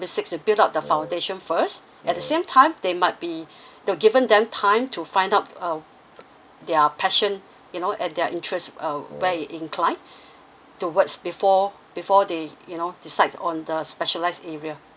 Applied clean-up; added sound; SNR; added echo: none; Wind instrument, woodwind instrument; 16 dB; none.